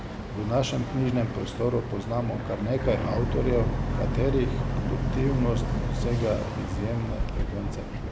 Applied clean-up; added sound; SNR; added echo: none; Boat, Water vehicle; 0 dB; none.